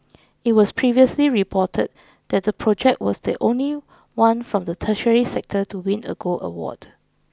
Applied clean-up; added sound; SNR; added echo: none; none; none; none.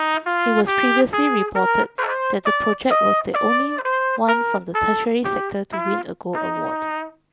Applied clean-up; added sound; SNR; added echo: none; Trumpet; -3 dB; none.